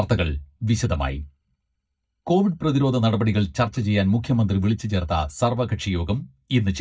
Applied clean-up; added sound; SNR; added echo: neural mask model DeepFilterNet 3.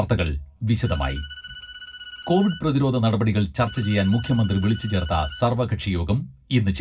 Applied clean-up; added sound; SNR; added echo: none; Bowed string instrument; 17 dB; reverberation time 0.4 s.